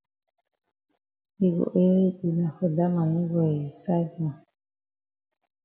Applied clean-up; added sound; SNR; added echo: none; none; none; none.